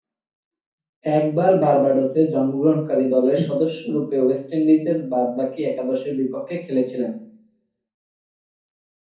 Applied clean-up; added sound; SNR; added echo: none; none; none; reverberation time 0.6 s.